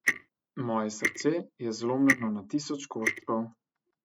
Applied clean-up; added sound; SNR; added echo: neural mask model RNNoise.